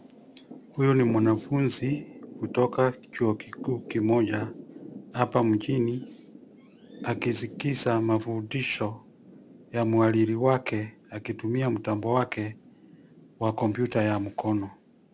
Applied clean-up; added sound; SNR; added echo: none; Thunder / Rain; 16 dB; none.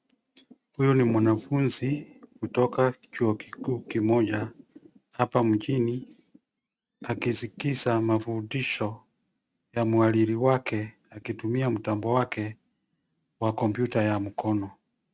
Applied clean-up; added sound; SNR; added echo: neural mask model RNNoise.